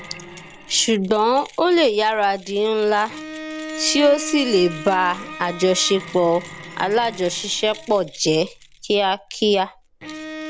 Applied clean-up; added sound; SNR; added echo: none; Bowed string instrument + Keys jangling; 15 dB; none.